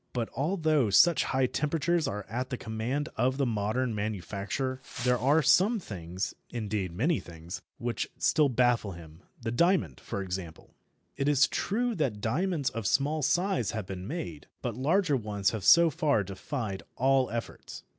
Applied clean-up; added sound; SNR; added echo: none; Wind; 15 dB; none.